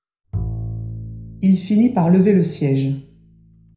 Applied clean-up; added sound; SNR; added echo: none; Bowed string instrument; 12 dB; reverberation time 0.5 s.